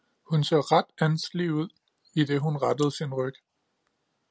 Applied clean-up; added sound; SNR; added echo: none; none; none; none.